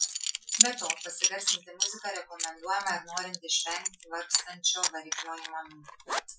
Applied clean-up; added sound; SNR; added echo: classical method Wiener filter.